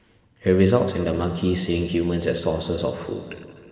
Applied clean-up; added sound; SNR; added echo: none; none; none; reverberation time 2.2 s.